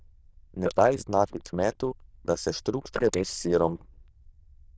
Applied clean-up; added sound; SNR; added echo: neural diffusion model UNIVERSE++.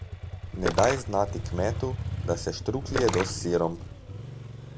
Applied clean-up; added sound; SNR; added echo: none; Motorcycle + Splash, splatter; 4 dB; none.